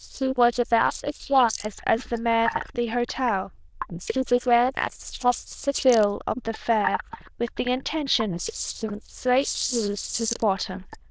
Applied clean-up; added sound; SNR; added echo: neural diffusion model UNIVERSE++.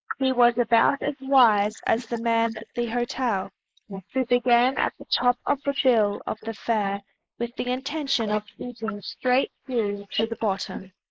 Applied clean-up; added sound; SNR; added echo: neural mask model Resemble Enhance denoiser.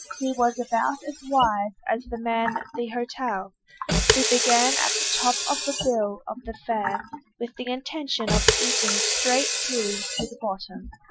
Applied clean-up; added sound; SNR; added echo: classical method Wiener filter.